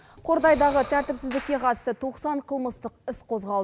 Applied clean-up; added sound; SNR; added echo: none; Clapping + Breathing; 17 dB; none.